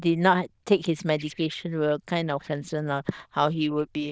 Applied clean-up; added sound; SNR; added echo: neural diffusion model UNIVERSE++.